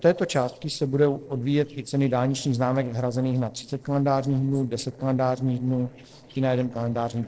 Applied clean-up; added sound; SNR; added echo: neural separator model SepFormer DNS4.